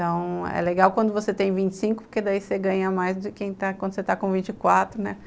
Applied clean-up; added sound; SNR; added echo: none; none; none; none.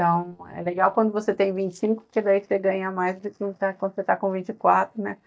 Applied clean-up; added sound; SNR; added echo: neural mask model DeepFilterNet 3.